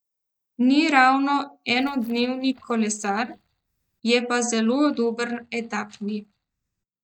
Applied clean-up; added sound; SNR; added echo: neural mask model DeepFilterNet 3.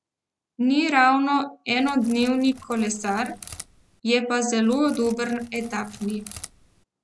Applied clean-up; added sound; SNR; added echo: none; Crackle; 18 dB; none.